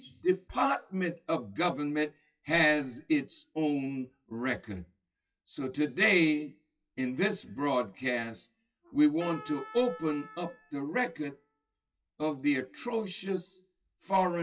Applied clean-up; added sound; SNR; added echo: classical method WPE with log-MMSE.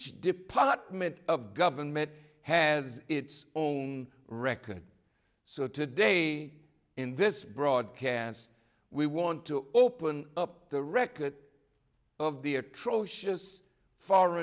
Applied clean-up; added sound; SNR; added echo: none; none; none; none.